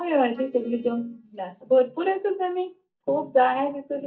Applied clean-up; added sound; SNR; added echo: neural mask model DeepFilterNet 3.